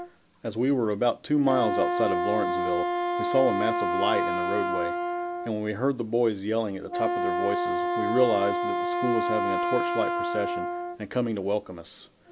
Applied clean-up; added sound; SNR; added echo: none; Wind instrument, woodwind instrument; 1 dB; none.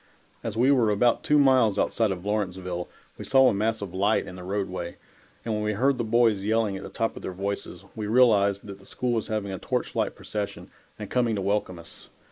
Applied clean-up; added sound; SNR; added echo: neural mask model Resemble Enhance denoiser.